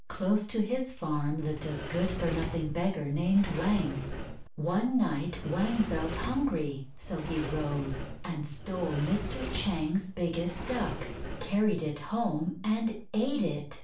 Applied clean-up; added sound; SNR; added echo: none; Sliding door; 8 dB; reverberation time 0.3 s.